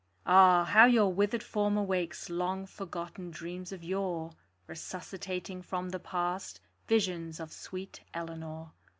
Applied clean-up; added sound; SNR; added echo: none; none; none; none.